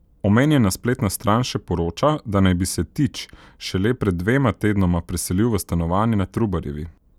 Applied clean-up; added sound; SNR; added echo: none; none; none; none.